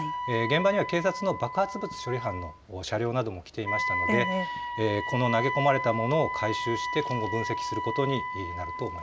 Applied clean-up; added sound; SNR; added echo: none; Wind instrument, woodwind instrument; 4 dB; none.